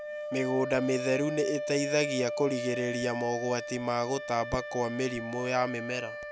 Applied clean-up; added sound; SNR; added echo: none; Wind instrument, woodwind instrument; 6 dB; none.